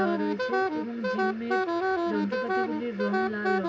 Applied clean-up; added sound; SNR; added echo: none; Wind instrument, woodwind instrument; -4 dB; reverberation time 0.4 s.